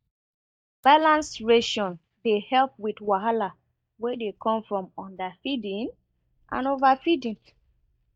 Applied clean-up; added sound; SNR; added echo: neural mask model DeepFilterNet 3.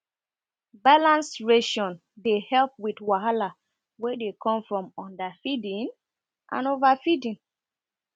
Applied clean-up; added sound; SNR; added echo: none; none; none; none.